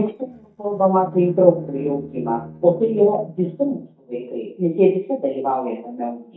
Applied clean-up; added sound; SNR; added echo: neural mask model DeepFilterNet 3.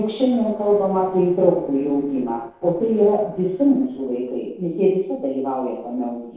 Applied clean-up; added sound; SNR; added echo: neural separator model SepFormer DNS4.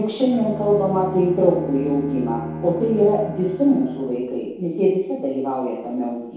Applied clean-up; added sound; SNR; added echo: none; Bowed string instrument; 12 dB; reverberation time 0.8 s.